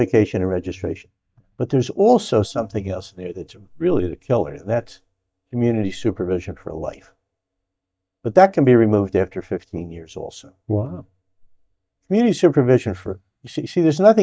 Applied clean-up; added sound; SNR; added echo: neural mask model DeepFilterNet 3.